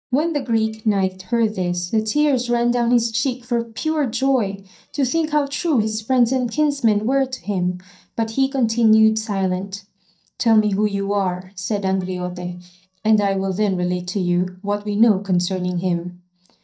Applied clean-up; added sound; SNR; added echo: neural mask model DeepFilterNet 3.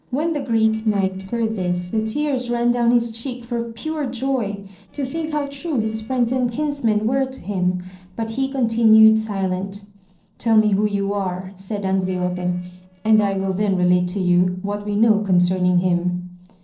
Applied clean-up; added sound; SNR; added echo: neural separator model SepFormer DNS4.